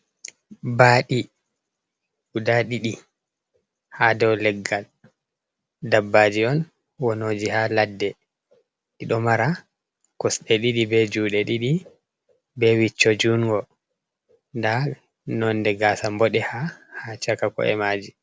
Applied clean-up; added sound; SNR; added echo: none; none; none; none.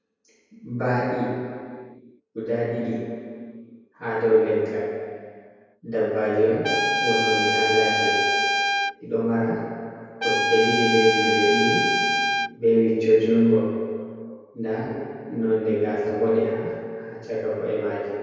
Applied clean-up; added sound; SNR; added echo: none; Trumpet; -1 dB; reverberation time 2.2 s.